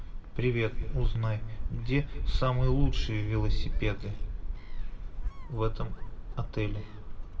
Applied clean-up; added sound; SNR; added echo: none; Gull, seagull; -2 dB; reverberation time 1.2 s.